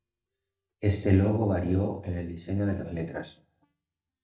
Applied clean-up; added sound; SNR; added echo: neural mask model DeepFilterNet 3.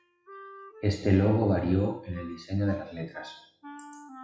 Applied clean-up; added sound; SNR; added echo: classical method WPE with log-MMSE.